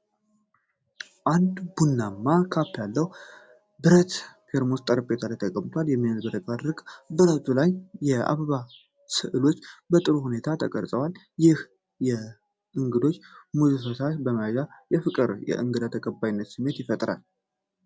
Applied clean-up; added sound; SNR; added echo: none; none; none; none.